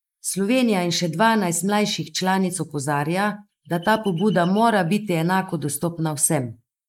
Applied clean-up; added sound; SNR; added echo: neural mask model Resemble Enhance denoiser.